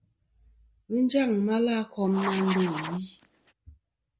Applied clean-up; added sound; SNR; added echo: none; Writing; 7 dB; none.